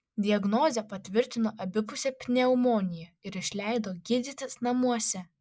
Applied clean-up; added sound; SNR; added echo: neural mask model Resemble Enhance denoiser.